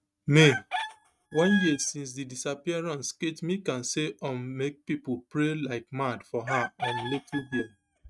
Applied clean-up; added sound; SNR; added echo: neural mask model RNNoise.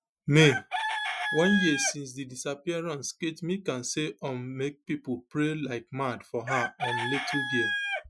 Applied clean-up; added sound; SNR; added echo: classical method Wiener filter.